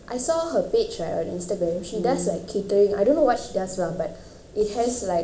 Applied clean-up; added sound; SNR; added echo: none; none; none; none.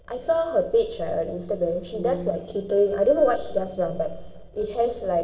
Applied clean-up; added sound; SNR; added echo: neural separator model SepFormer DNS4.